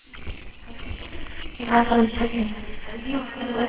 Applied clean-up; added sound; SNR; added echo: neural separator model SepFormer WHAMR!.